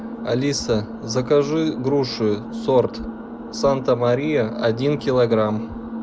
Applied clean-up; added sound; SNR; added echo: none; none; none; none.